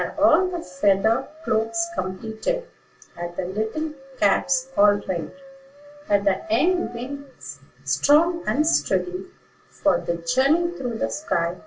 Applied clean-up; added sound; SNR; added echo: none; Brass instrument; 20 dB; reverberation time 0.2 s.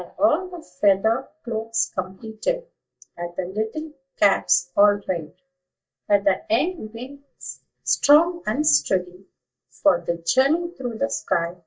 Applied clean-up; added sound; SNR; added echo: neural mask model DeepFilterNet 3.